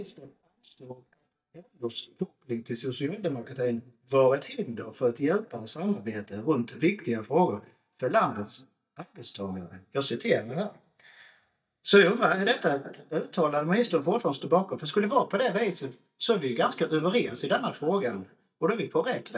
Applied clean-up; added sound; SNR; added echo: neural mask model DeepFilterNet 3.